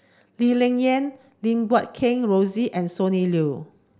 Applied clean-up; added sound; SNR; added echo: none; none; none; none.